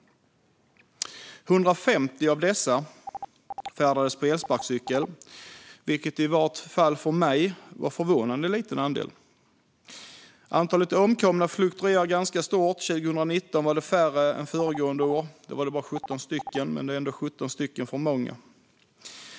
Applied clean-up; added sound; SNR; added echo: none; Telephone; 15 dB; none.